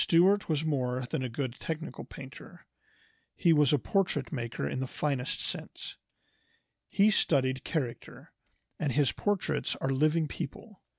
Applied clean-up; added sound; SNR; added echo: none; none; none; none.